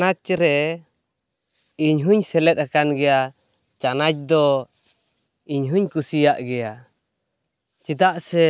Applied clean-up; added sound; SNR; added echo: none; none; none; none.